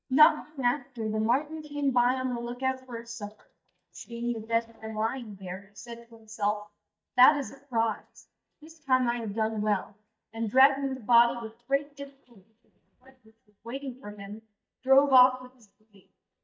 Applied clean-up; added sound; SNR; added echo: neural mask model DeepFilterNet 3.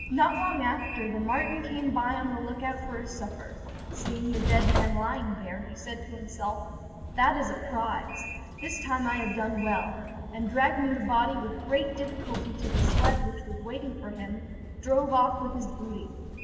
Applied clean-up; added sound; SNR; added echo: none; Train; 3 dB; reverberation time 2.9 s.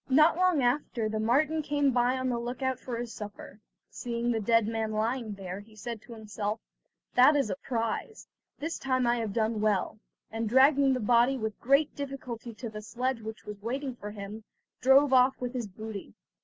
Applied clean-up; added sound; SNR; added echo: none; none; none; none.